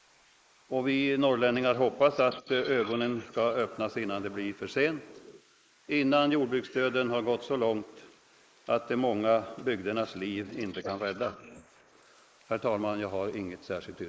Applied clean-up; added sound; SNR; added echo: neural mask model Resemble Enhance denoiser.